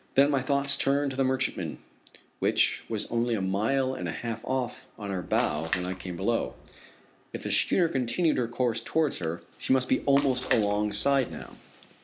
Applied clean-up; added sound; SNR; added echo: none; Splash, splatter; 10 dB; none.